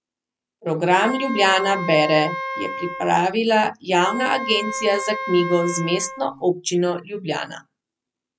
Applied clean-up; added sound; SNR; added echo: none; Wind instrument, woodwind instrument; 8 dB; none.